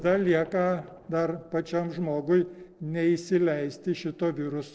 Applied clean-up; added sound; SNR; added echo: neural separator model SepFormer DNS4.